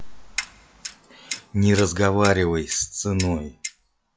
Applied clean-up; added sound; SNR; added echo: classical method log-MMSE.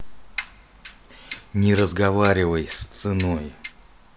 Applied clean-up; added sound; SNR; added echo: none; Clock; 13 dB; none.